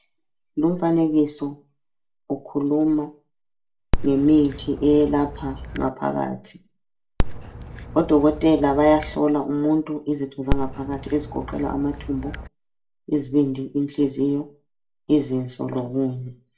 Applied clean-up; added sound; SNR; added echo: none; Dog; 4 dB; reverberation time 0.3 s.